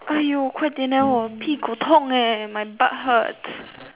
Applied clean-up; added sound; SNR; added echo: none; Bowed string instrument; 19 dB; none.